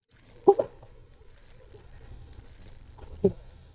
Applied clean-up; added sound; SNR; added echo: neural mask model DeepFilterNet 3.